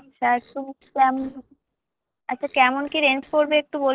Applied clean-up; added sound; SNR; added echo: neural separator model SepFormer DNS4.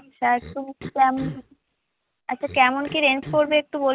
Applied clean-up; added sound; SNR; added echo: none; Cough; 17 dB; none.